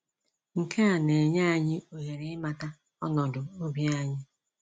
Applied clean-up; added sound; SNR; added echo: none; none; none; none.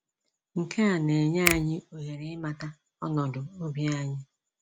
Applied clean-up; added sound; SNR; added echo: none; Finger snapping; 5 dB; none.